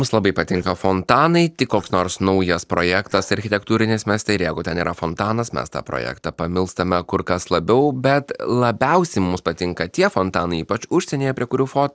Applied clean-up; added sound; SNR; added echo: neural separator model SepFormer DNS4.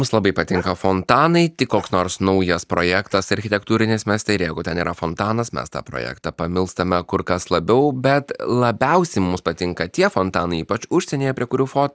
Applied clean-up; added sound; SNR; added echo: neural mask model DeepFilterNet 3.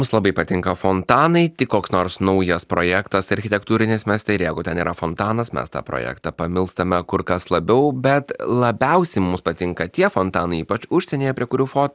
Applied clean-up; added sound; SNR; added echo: none; none; none; none.